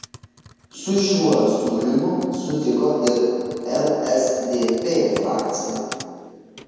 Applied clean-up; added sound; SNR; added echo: none; Typing; 19 dB; reverberation time 2.1 s.